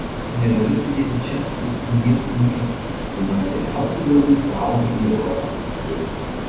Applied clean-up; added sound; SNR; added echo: none; Ocean; 5 dB; reverberation time 0.8 s.